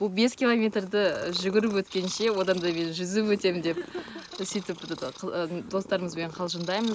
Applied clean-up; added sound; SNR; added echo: none; Purr; 17 dB; none.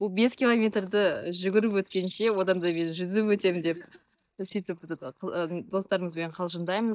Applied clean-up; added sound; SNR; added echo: neural mask model DeepFilterNet 3.